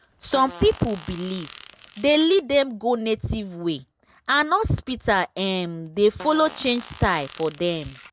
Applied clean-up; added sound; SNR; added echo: none; Fart; 19 dB; none.